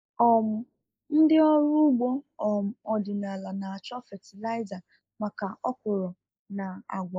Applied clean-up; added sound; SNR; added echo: neural mask model Resemble Enhance denoiser.